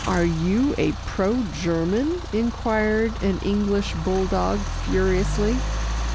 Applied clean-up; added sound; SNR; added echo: none; Idling / Engine starting / Accelerating, revving, vroom / Car; 4 dB; none.